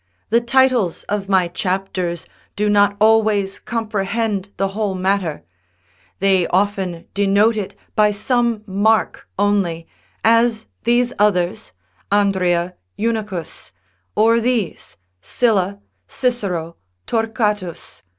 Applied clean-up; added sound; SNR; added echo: none; none; none; none.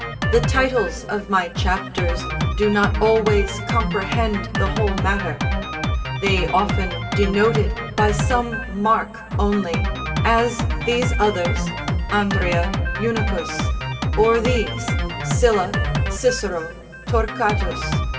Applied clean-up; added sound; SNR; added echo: none; Drum kit; 1 dB; reverberation time 2.9 s.